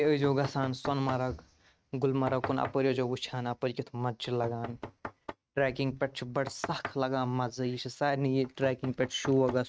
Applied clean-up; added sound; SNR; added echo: neural mask model RNNoise.